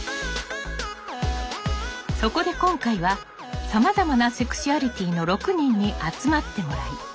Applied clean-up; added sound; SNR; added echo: none; none; none; none.